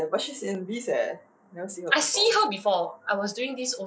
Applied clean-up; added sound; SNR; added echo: none; none; none; none.